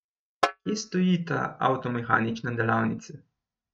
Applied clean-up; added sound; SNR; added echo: neural mask model RNNoise.